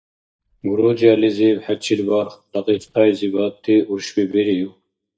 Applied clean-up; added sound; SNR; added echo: neural mask model DeepFilterNet 3.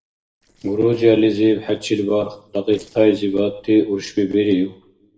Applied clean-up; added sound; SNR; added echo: neural separator model SepFormer DNS4.